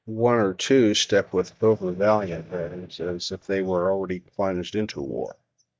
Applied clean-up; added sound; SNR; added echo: neural mask model DeepFilterNet 3.